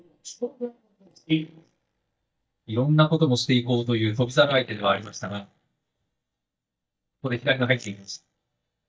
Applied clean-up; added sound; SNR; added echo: neural mask model DeepFilterNet 3.